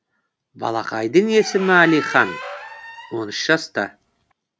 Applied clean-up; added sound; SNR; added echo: none; Squeak; 13 dB; none.